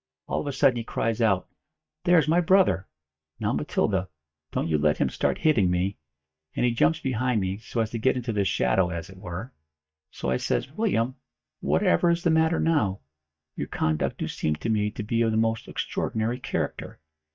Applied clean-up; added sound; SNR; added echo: neural mask model DeepFilterNet 3.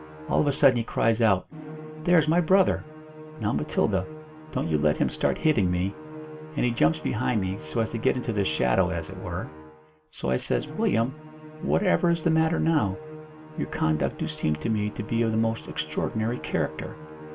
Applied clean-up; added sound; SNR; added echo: none; Musical instrument; 14 dB; reverberation time 0.2 s.